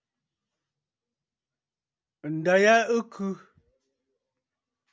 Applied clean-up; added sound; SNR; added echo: none; none; none; none.